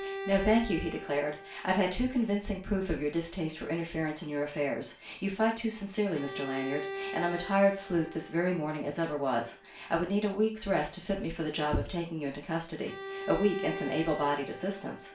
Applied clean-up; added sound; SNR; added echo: none; Bowed string instrument; 13 dB; reverberation time 0.3 s.